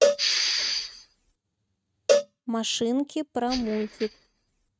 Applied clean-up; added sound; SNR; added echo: neural mask model RNNoise.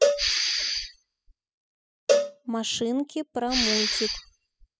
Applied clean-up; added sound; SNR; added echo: classical method spectral subtraction.